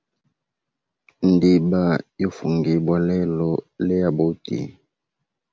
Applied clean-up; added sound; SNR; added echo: none; none; none; none.